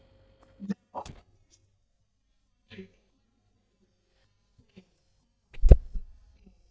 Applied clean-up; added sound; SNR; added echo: neural mask model DeepFilterNet 3.